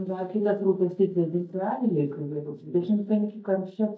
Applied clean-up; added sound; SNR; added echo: neural mask model DeepFilterNet 3.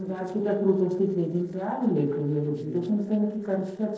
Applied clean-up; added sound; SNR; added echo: neural separator model SepFormer DNS4.